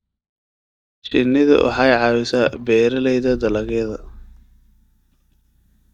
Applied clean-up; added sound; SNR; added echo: neural mask model DeepFilterNet 3.